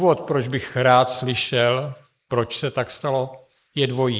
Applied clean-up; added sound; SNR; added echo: neural mask model Resemble Enhance denoiser.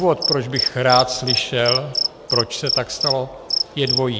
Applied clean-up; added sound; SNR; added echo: none; Cricket; 3 dB; none.